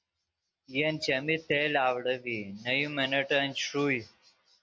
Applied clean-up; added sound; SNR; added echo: none; none; none; none.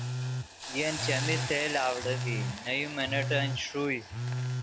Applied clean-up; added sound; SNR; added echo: none; Telephone + Hiss; 1 dB; none.